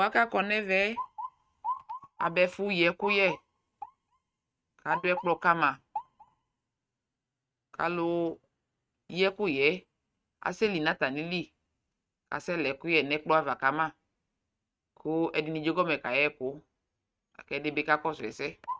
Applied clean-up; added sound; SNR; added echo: neural mask model RNNoise.